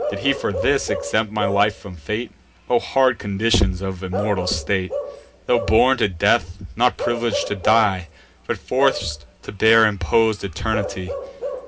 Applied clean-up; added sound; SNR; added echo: none; Bark / Livestock, farm animals, working animals; 9 dB; reverberation time 0.3 s.